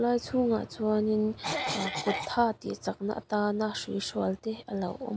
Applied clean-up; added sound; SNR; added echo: none; Cough; 4 dB; none.